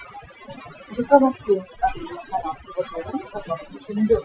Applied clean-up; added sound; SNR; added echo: classical method Wiener filter.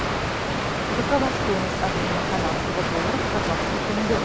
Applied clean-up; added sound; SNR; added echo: none; Water; -4 dB; none.